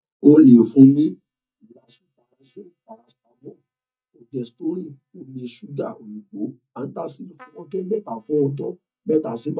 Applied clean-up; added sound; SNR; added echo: neural mask model DeepFilterNet 3.